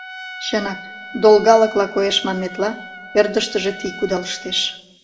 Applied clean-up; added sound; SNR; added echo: none; Trumpet; 16 dB; reverberation time 1.3 s.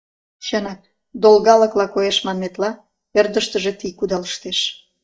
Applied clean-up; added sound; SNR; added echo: neural mask model DeepFilterNet 3.